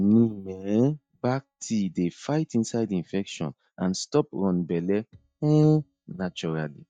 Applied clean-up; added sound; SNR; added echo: neural mask model DeepFilterNet 3.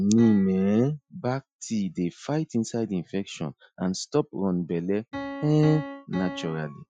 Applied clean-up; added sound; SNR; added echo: classical method Wiener filter.